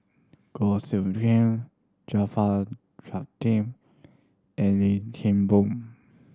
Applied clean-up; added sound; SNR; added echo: none; none; none; none.